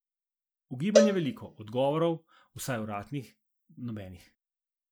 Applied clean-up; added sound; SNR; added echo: none; Cowbell; -2 dB; none.